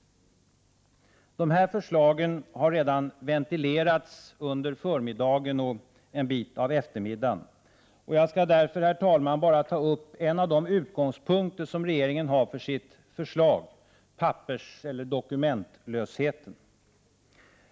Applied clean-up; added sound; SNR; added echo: none; none; none; none.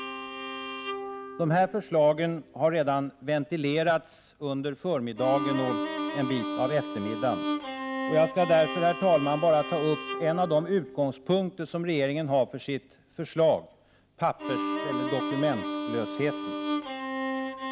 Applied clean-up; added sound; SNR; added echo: none; Bowed string instrument; 7 dB; none.